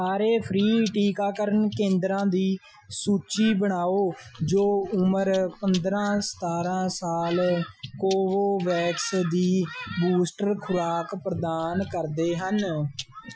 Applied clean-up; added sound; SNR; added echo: classical method Wiener filter.